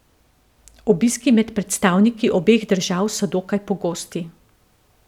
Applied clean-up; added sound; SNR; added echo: none; none; none; none.